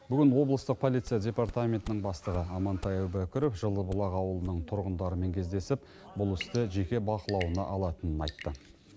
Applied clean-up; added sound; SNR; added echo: none; Drip / Sink (filling or washing) / Water tap, faucet / Water + Walk, footsteps; 17 dB; none.